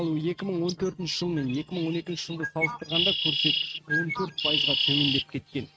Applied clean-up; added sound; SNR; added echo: neural mask model RNNoise.